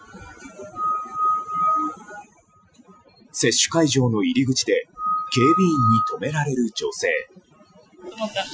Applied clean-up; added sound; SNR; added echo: classical method Wiener filter.